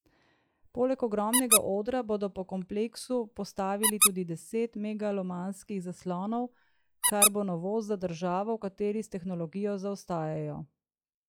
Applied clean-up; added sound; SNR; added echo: classical method log-MMSE.